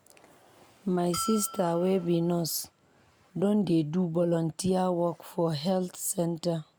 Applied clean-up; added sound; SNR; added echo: none; Bell; 14 dB; none.